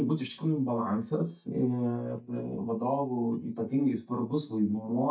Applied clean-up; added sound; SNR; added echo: neural mask model DeepFilterNet 3.